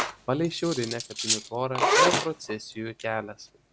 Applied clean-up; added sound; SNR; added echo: none; Cutlery, silverware + Zipper (clothing); -2 dB; none.